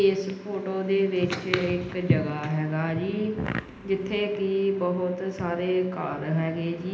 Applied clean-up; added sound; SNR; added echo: none; Fart; 8 dB; reverberation time 0.9 s.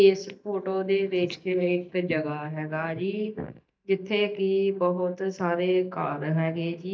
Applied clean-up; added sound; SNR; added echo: neural mask model DeepFilterNet 3.